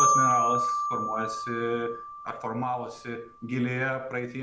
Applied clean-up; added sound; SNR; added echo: none; Marimba, xylophone; -2 dB; none.